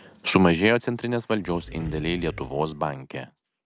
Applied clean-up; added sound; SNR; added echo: none; Animal; 14 dB; none.